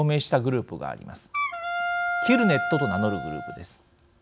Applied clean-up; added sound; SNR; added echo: none; Wind instrument, woodwind instrument; 3 dB; none.